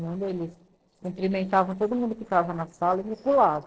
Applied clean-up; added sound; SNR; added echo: neural separator model SepFormer DNS4.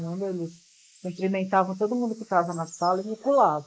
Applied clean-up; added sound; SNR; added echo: neural mask model Resemble Enhance denoiser.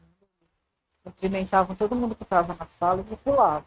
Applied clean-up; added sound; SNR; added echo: neural mask model RNNoise.